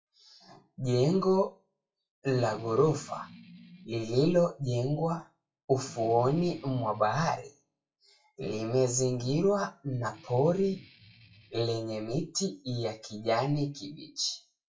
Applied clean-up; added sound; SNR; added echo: classical method WPE with log-MMSE.